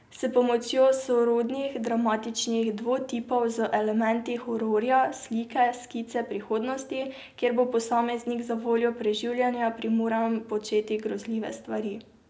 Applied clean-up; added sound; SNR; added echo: none; none; none; none.